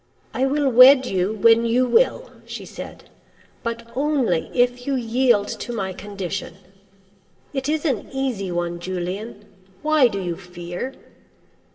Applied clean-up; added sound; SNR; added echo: none; none; none; reverberation time 1.6 s.